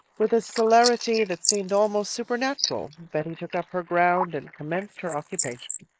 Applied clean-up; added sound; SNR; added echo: neural mask model Resemble Enhance denoiser.